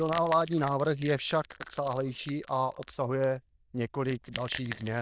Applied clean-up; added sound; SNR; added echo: neural diffusion model UNIVERSE++.